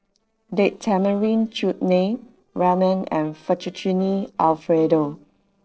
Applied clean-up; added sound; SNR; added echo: neural separator model SepFormer DNS4.